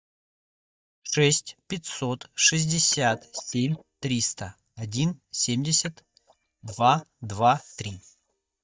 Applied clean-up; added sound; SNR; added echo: neural mask model DeepFilterNet 3.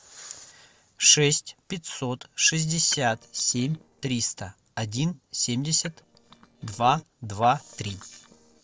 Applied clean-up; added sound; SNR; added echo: neural separator model SepFormer DNS4.